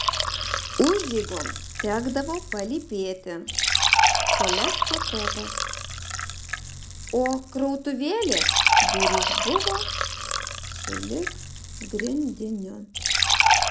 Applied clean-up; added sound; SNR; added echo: none; Fill (with liquid) / Trickle, dribble; -4 dB; none.